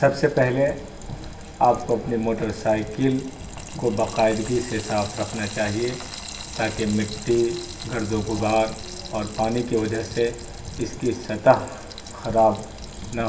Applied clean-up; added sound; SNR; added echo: none; Frying (food); 15 dB; reverberation time 0.8 s.